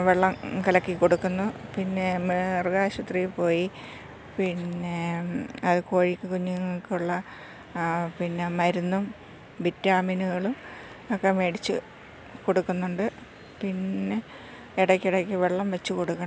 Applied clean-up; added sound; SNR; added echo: none; none; none; none.